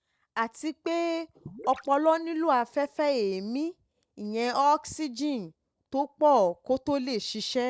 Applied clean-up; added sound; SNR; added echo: neural separator model SepFormer DNS4.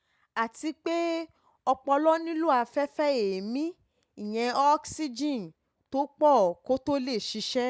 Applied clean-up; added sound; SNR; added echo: none; none; none; none.